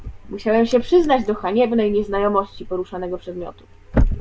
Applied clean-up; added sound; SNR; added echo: none; none; none; none.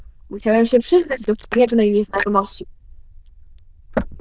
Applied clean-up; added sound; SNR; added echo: neural diffusion model UNIVERSE++.